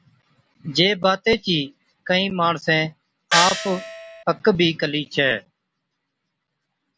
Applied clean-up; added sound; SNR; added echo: none; Gong; 1 dB; none.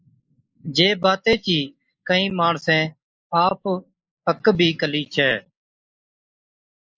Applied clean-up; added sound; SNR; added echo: neural mask model Resemble Enhance denoiser.